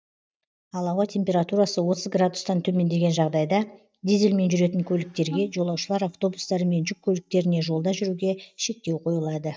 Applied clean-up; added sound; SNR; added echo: neural mask model DeepFilterNet 3.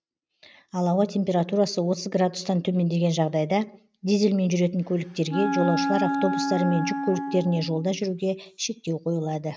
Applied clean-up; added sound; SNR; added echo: neural mask model RNNoise.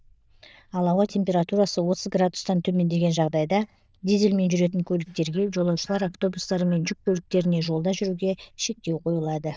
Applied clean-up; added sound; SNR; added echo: neural diffusion model UNIVERSE++.